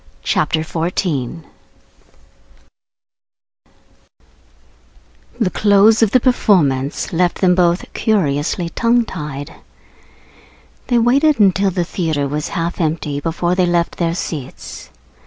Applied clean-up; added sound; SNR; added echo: none; none; none; none.